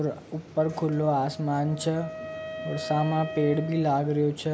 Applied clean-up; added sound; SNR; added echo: none; Wind instrument, woodwind instrument; 12 dB; none.